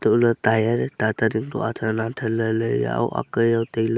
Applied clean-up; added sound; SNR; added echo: none; none; none; none.